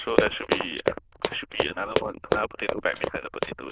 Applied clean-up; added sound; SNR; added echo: neural diffusion model UNIVERSE++.